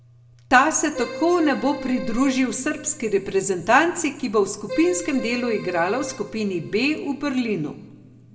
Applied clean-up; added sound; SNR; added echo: none; Keyboard (musical); 14 dB; reverberation time 0.8 s.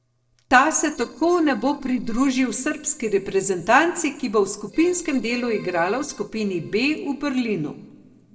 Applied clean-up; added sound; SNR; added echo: neural separator model SepFormer DNS4.